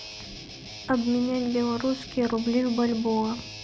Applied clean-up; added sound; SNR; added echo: none; Guitar; 14 dB; none.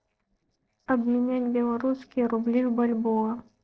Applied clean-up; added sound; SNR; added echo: neural separator model SepFormer DNS4.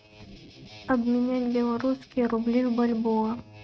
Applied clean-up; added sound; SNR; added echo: neural mask model RNNoise.